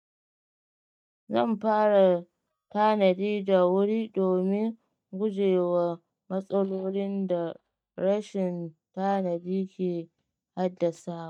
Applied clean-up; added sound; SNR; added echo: neural mask model DeepFilterNet 3.